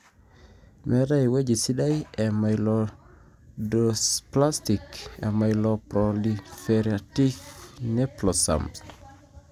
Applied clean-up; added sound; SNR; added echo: none; none; none; none.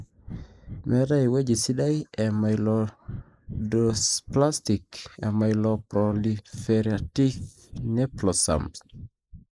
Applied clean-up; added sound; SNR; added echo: neural mask model Resemble Enhance denoiser.